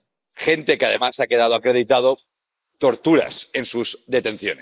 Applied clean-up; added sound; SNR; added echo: neural mask model Resemble Enhance denoiser.